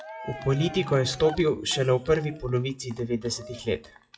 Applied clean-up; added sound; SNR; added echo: classical method WPE with log-MMSE.